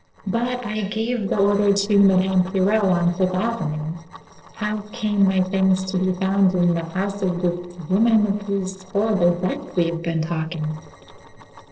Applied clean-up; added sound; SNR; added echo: neural separator model SepFormer DNS4.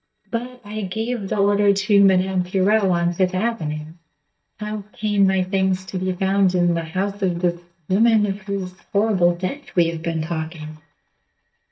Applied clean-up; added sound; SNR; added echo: neural mask model DeepFilterNet 3.